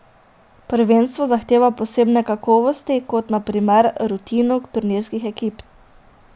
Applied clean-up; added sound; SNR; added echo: none; none; none; none.